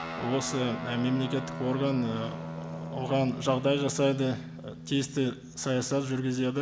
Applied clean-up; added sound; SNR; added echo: none; Guitar; 10 dB; none.